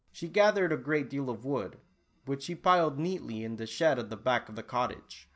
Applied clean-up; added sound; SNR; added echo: none; none; none; none.